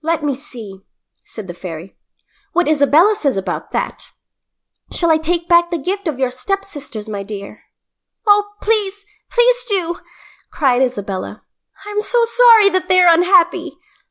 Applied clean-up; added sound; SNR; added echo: none; none; none; none.